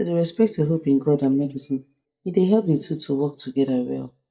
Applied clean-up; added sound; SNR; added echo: neural mask model DeepFilterNet 3.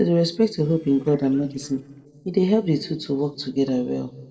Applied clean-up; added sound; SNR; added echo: neural separator model SepFormer DNS4.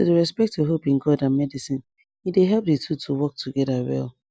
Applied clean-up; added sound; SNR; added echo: none; none; none; none.